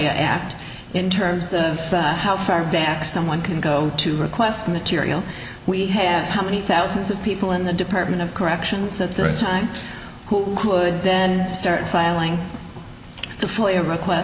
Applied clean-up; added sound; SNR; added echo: none; none; none; none.